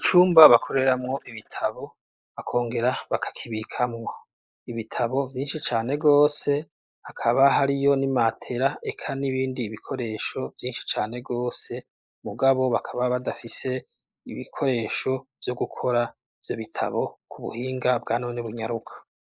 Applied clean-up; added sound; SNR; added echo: neural mask model Resemble Enhance denoiser.